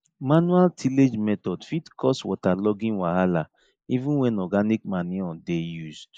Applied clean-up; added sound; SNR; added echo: neural mask model Resemble Enhance denoiser.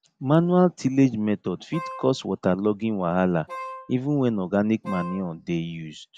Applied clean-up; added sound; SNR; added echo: none; Wind instrument, woodwind instrument; 13 dB; none.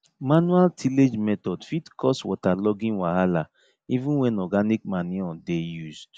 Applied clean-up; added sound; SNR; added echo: none; none; none; none.